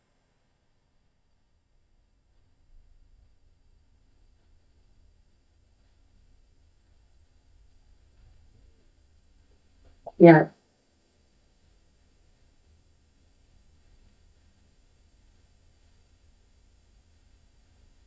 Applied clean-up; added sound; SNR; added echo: neural mask model DeepFilterNet 3.